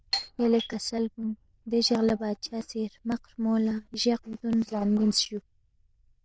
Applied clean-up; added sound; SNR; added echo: neural diffusion model UNIVERSE++.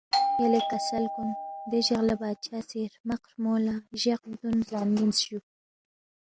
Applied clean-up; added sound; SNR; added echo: none; Doorbell; 1 dB; none.